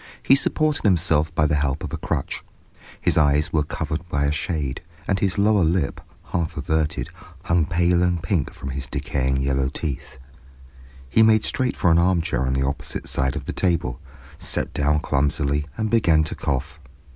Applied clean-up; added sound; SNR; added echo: none; none; none; none.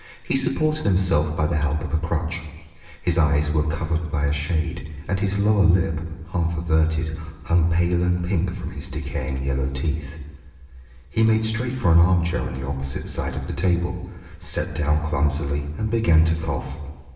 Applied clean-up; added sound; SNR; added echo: none; none; none; reverberation time 1.2 s.